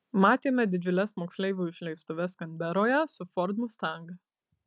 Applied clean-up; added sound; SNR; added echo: none; none; none; none.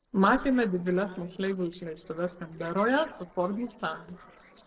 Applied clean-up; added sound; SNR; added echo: neural separator model SepFormer DNS4.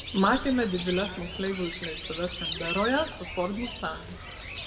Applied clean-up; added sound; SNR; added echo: none; Bird; 8 dB; reverberation time 0.8 s.